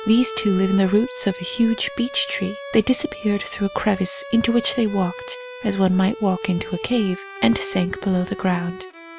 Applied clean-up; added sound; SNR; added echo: none; Bowed string instrument; 13 dB; none.